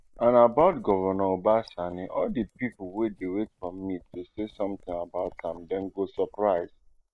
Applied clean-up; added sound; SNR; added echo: neural mask model Resemble Enhance denoiser.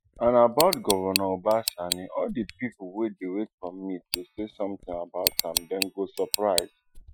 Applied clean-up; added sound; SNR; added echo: classical method Wiener filter.